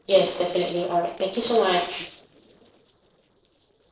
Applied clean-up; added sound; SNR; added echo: neural separator model SepFormer DNS4.